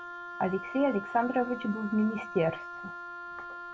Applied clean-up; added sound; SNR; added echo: none; Wind instrument, woodwind instrument; 10 dB; none.